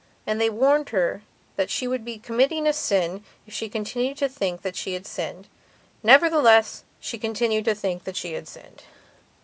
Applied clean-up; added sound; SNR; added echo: none; none; none; none.